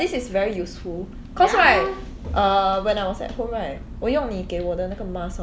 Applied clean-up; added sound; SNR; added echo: none; none; none; none.